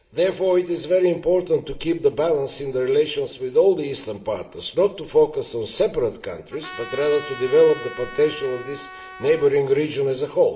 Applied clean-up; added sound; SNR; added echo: none; Trumpet; 16 dB; reverberation time 0.9 s.